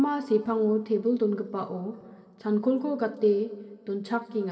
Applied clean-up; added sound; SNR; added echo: none; none; none; reverberation time 2.1 s.